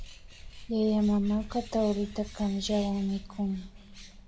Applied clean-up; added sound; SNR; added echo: none; Bird; 14 dB; reverberation time 1.2 s.